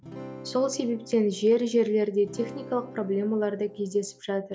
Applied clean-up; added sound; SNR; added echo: none; Acoustic guitar / Strum; 17 dB; none.